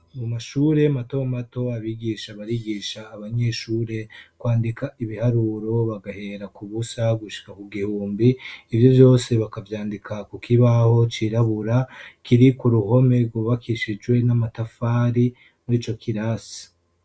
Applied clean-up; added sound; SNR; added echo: none; none; none; none.